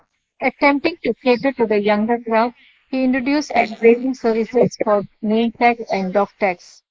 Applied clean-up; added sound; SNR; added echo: neural mask model Resemble Enhance denoiser.